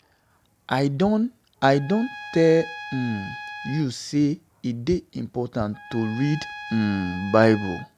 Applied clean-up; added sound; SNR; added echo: none; Trumpet; 16 dB; none.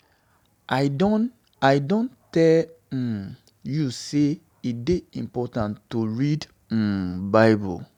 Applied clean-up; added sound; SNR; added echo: none; none; none; none.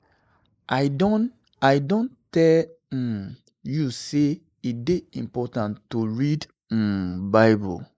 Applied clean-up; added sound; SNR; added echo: neural mask model Resemble Enhance denoiser.